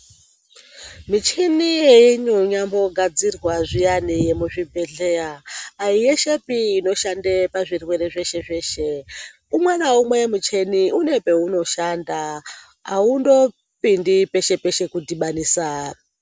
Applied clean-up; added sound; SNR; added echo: none; none; none; none.